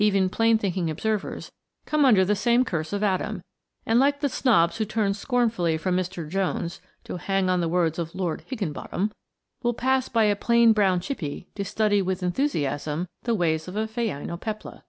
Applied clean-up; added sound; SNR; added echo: none; none; none; none.